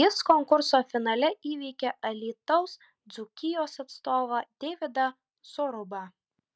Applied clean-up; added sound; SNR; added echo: none; none; none; none.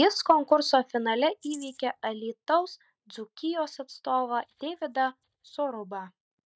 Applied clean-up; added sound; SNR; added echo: neural mask model DeepFilterNet 3.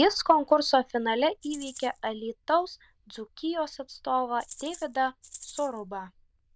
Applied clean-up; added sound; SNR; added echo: neural diffusion model UNIVERSE++.